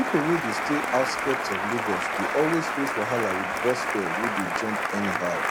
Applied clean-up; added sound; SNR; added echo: none; Applause; -1 dB; none.